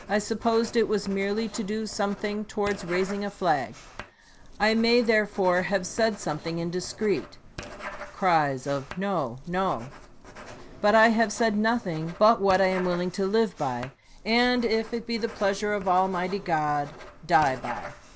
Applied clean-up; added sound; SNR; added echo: none; Writing; 17 dB; none.